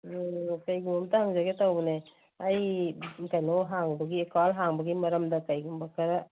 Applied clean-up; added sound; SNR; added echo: none; none; none; none.